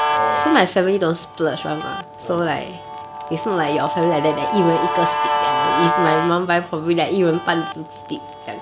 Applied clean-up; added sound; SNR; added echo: none; Guitar; 3 dB; none.